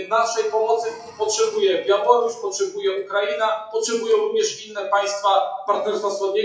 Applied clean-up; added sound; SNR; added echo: classical method WPE with log-MMSE.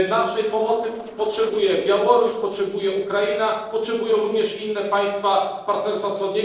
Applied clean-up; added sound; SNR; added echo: neural separator model SepFormer DNS4.